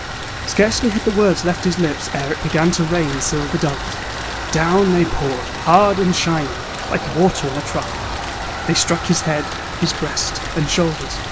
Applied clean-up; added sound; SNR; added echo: none; Tools + Rain; 6 dB; none.